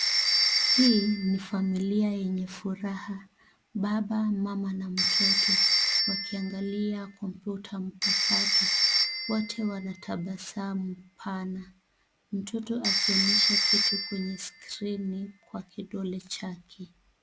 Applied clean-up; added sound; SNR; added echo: none; Telephone; -2 dB; none.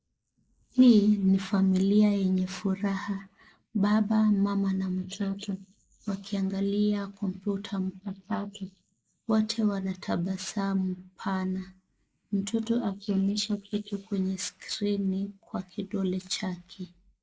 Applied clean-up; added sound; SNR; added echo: neural mask model Resemble Enhance denoiser.